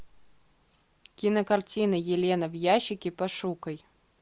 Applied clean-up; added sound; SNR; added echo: none; none; none; none.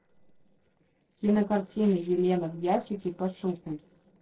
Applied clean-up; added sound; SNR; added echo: neural separator model SepFormer DNS4.